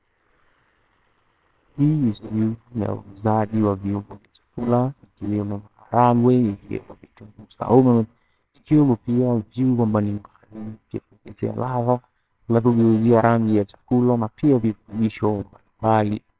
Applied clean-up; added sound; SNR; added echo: neural separator model SepFormer WHAMR!.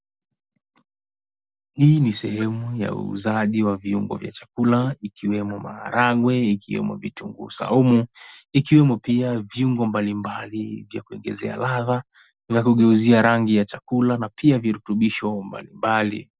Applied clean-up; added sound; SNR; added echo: none; none; none; none.